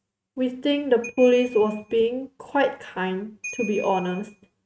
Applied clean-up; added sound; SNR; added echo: neural mask model RNNoise.